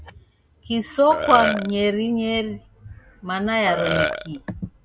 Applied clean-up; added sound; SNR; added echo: none; Burping, eructation; 2 dB; none.